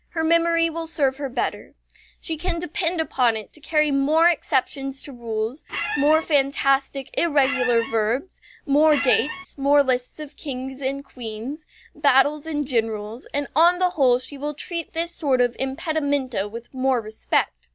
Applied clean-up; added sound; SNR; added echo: none; Squeak; 5 dB; none.